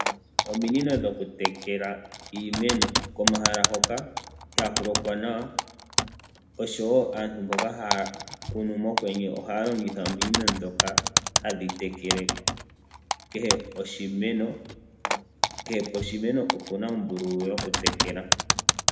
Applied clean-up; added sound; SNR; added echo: none; Typing; 0 dB; reverberation time 0.8 s.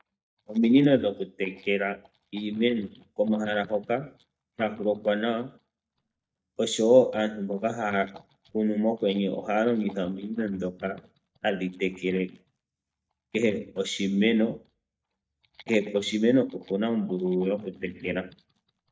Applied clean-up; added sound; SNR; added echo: neural mask model DeepFilterNet 3.